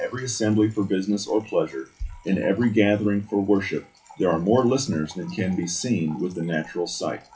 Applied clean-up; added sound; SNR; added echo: classical method WPE with log-MMSE.